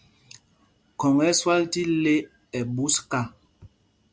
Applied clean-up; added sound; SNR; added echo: none; none; none; none.